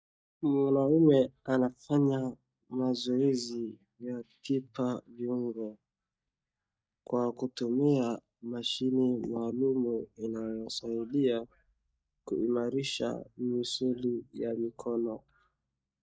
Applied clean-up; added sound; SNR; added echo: neural mask model DeepFilterNet 3.